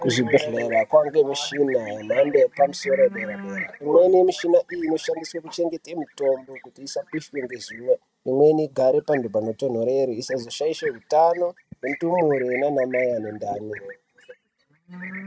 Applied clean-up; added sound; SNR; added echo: neural mask model RNNoise.